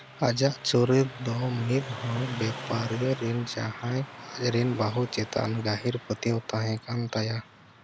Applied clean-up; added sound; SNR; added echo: none; Car passing by; 14 dB; none.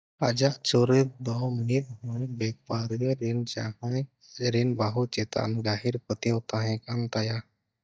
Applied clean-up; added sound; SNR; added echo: neural mask model DeepFilterNet 3.